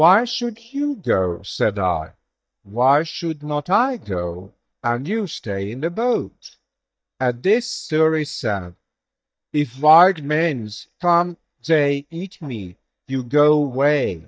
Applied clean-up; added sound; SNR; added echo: neural mask model DeepFilterNet 3.